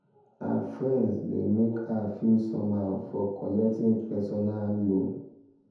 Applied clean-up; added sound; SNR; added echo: none; none; none; reverberation time 0.9 s.